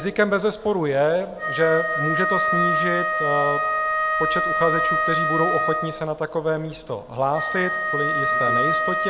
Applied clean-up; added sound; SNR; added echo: none; Wind instrument, woodwind instrument; -1 dB; none.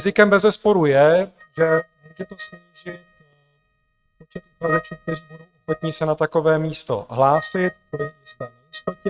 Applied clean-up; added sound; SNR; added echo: neural mask model RNNoise.